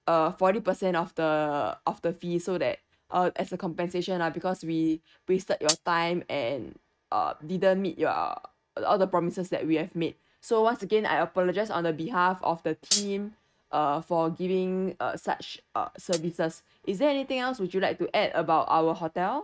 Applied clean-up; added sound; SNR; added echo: neural mask model RNNoise.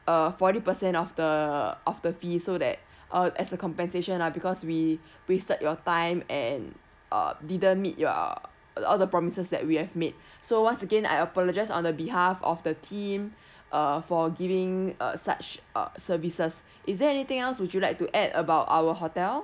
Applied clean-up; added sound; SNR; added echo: none; none; none; none.